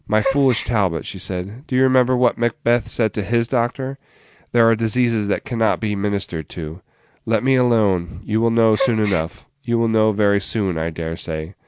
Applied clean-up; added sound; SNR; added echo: none; Gasp; 12 dB; none.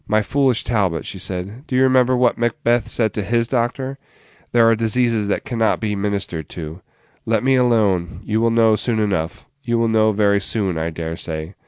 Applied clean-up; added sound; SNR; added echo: none; none; none; none.